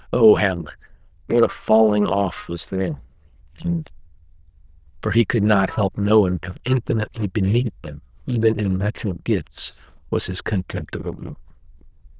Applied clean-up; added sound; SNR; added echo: neural diffusion model UNIVERSE++.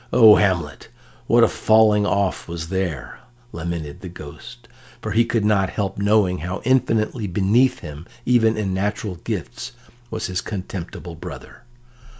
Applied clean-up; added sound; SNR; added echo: none; none; none; none.